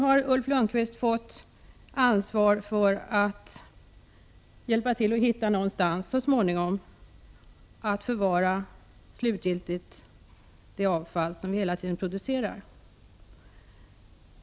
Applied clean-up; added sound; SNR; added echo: none; none; none; none.